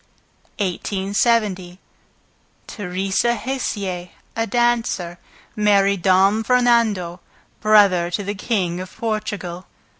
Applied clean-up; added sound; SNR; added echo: none; none; none; none.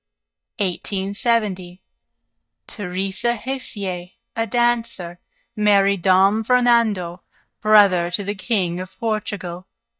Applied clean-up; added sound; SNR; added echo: neural mask model DeepFilterNet 3.